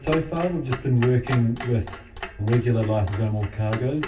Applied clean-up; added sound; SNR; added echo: none; Clock; 13 dB; reverberation time 0.1 s.